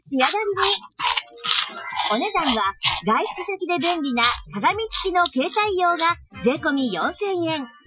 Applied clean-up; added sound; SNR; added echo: classical method Wiener filter.